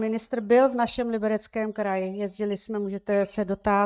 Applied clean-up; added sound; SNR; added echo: neural mask model DeepFilterNet 3.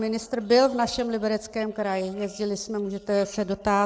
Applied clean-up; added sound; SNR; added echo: neural separator model SepFormer DNS4.